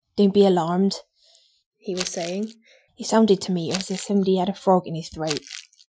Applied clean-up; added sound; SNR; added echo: classical method Wiener filter.